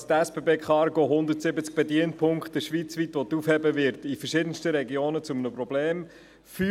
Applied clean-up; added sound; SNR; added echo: none; none; none; none.